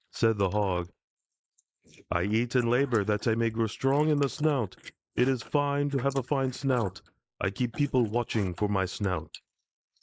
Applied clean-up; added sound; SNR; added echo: neural mask model Resemble Enhance denoiser.